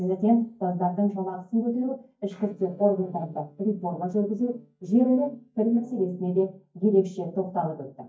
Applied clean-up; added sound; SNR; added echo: neural mask model DeepFilterNet 3.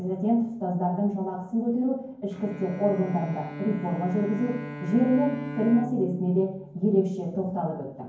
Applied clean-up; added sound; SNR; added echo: none; Bowed string instrument; 14 dB; reverberation time 0.9 s.